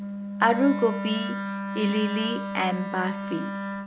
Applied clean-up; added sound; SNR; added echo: none; Wind instrument, woodwind instrument; 4 dB; none.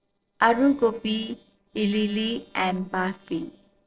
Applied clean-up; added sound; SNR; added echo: neural separator model SepFormer DNS4.